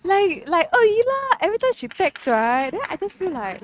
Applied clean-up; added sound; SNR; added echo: neural mask model RNNoise.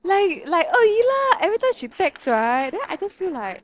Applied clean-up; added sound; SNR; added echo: neural separator model SepFormer DNS4.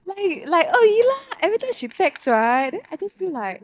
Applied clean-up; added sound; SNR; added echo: neural mask model DeepFilterNet 3.